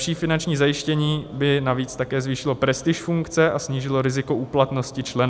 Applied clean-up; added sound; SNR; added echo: none; none; none; none.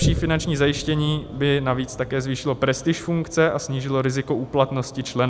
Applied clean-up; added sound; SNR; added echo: none; Boom; 10 dB; none.